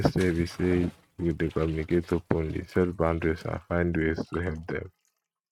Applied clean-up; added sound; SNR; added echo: neural mask model RNNoise.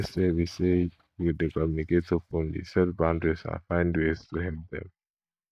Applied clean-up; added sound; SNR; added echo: neural mask model DeepFilterNet 3.